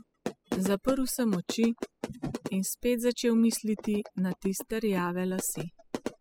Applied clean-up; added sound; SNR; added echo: classical method spectral subtraction.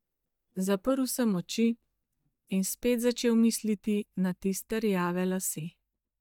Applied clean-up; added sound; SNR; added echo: neural mask model DeepFilterNet 3.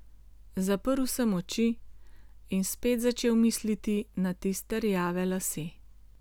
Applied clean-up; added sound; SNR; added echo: none; none; none; none.